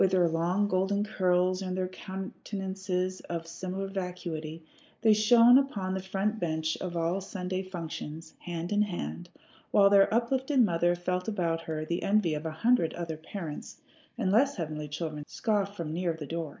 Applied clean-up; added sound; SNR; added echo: neural mask model Resemble Enhance denoiser.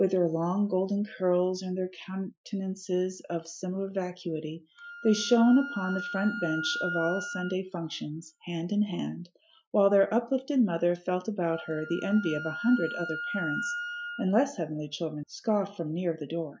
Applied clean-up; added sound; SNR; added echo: classical method Wiener filter.